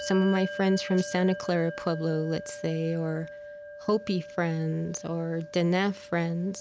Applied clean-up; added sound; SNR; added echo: none; Bell; 13 dB; none.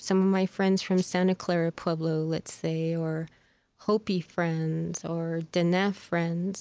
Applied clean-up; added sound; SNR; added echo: none; none; none; none.